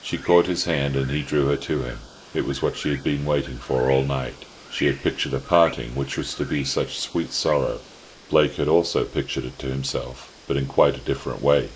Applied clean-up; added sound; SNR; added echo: neural mask model Resemble Enhance denoiser.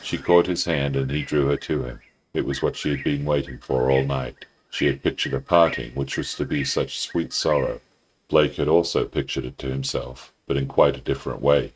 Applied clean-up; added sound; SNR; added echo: neural mask model RNNoise.